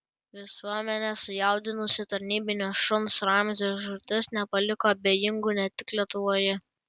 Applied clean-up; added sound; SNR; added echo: none; none; none; none.